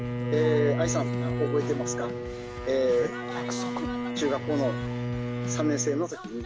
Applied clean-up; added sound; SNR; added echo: none; Bowed string instrument; 2 dB; none.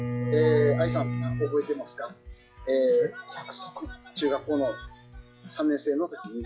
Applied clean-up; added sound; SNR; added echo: classical method log-MMSE.